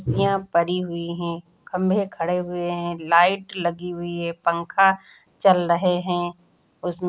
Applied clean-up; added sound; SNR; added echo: none; none; none; none.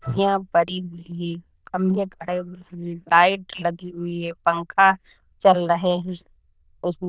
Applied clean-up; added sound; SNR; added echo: neural diffusion model UNIVERSE++.